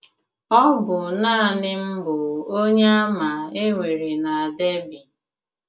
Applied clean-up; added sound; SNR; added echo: none; none; none; none.